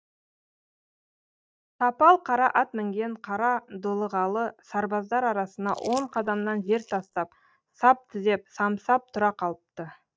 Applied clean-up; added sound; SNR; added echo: neural mask model DeepFilterNet 3.